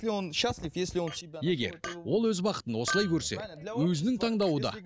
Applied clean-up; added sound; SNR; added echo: none; Chink, clink; 14 dB; none.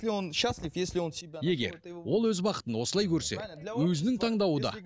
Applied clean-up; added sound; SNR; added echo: none; none; none; none.